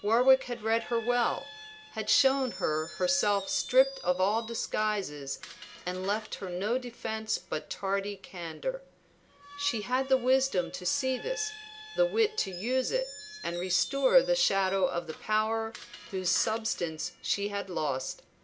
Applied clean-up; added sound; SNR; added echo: none; Screech; 17 dB; none.